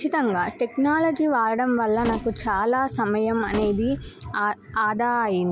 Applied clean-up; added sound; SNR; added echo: none; Gunshot, gunfire; 10 dB; none.